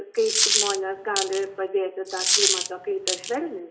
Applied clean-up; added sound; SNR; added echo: none; Coin (dropping); -2 dB; reverberation time 0.9 s.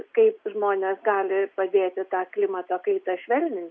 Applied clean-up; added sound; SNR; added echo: none; none; none; none.